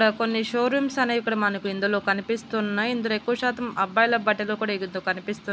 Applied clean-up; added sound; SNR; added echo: none; none; none; none.